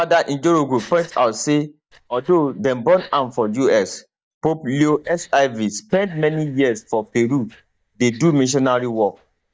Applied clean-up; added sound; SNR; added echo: neural mask model DeepFilterNet 3.